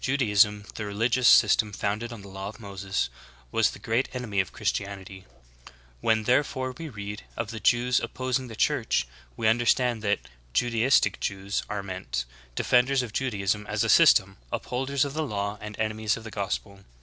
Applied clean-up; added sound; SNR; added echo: none; none; none; none.